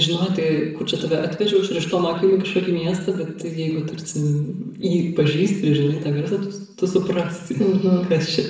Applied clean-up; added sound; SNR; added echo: none; none; none; reverberation time 0.7 s.